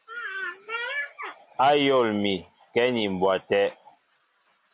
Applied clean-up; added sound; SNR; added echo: none; none; none; none.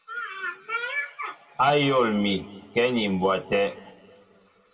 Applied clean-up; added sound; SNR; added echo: none; none; none; reverberation time 1.8 s.